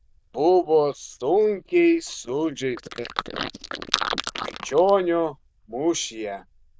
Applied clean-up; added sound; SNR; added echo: neural diffusion model UNIVERSE++.